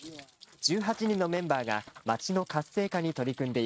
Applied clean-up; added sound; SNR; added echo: neural mask model RNNoise.